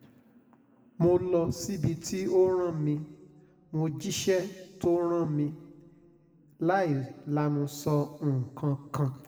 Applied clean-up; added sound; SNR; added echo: none; none; none; reverberation time 1.5 s.